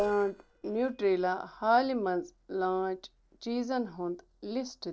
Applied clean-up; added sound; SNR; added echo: neural separator model SepFormer DNS4.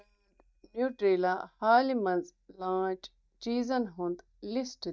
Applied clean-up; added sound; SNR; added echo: neural mask model DeepFilterNet 3.